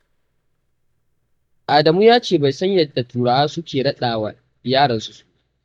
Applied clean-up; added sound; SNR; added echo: neural mask model DeepFilterNet 3.